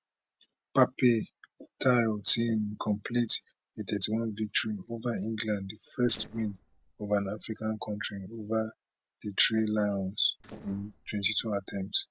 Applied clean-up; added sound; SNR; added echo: neural separator model SepFormer DNS4.